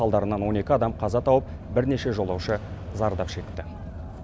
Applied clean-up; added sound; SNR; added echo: none; Car; 11 dB; none.